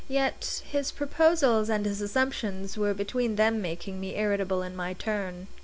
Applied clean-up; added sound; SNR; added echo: none; none; none; none.